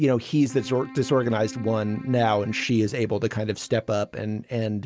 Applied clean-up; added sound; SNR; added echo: none; Keyboard (musical); 19 dB; none.